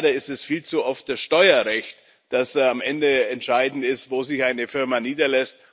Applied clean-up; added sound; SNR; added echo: none; none; none; none.